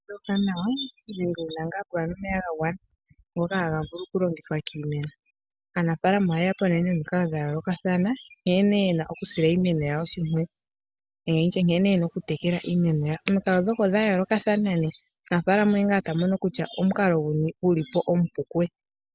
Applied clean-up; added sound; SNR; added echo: none; none; none; none.